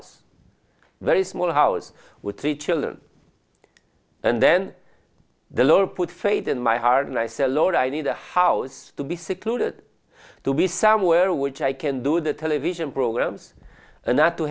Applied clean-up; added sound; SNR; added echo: none; none; none; none.